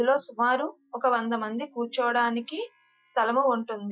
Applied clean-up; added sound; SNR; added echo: classical method Wiener filter.